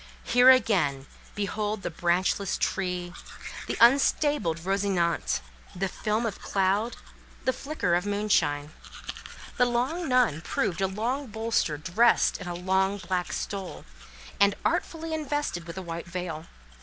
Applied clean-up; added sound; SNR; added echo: none; Domestic sounds, home sounds; 18 dB; none.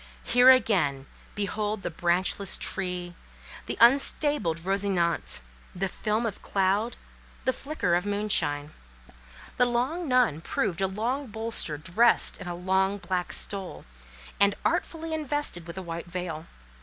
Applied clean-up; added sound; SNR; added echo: none; none; none; none.